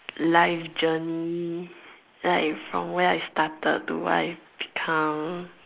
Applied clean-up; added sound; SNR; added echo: neural mask model Resemble Enhance denoiser.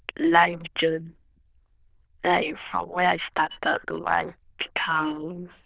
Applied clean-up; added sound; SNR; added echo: neural diffusion model UNIVERSE++.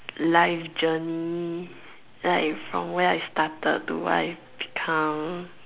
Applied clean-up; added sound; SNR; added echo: none; none; none; none.